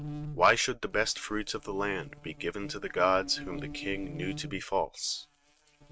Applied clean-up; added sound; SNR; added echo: neural mask model RNNoise.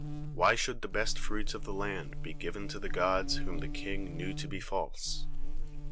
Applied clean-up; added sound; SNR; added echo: none; Buzz; -2 dB; none.